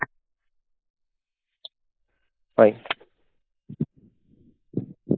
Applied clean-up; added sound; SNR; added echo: neural mask model Resemble Enhance denoiser.